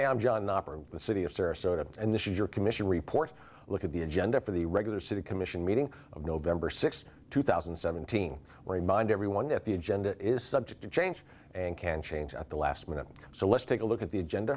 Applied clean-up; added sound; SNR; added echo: none; none; none; none.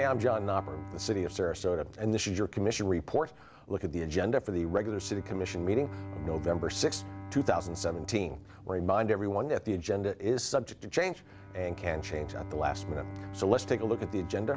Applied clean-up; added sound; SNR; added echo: none; Bowed string instrument; 13 dB; none.